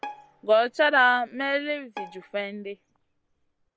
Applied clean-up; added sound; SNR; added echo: none; Bowed string instrument; 19 dB; none.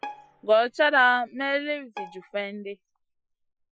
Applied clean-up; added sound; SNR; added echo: classical method Wiener filter.